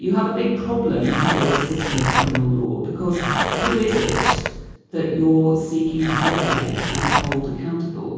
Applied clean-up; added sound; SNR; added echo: none; Zipper (clothing); 1 dB; reverberation time 1.3 s.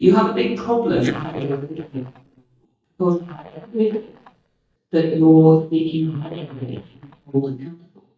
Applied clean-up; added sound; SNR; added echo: neural mask model DeepFilterNet 3.